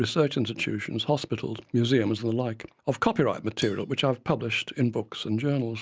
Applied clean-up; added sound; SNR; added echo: neural mask model DeepFilterNet 3.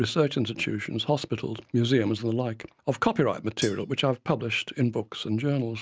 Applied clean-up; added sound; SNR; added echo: neural mask model RNNoise.